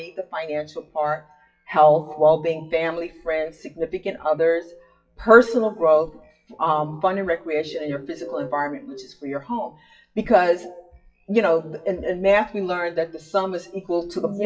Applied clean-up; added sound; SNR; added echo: classical method WPE with log-MMSE.